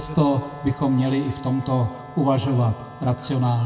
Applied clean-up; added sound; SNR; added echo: none; Wind instrument, woodwind instrument; 17 dB; reverberation time 1.0 s.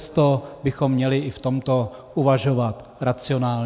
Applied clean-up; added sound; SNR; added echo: none; none; none; none.